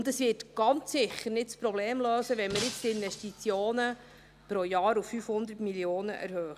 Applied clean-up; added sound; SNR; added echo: none; Shatter; 11 dB; none.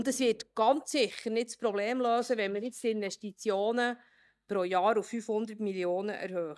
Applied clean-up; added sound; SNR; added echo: neural mask model DeepFilterNet 3.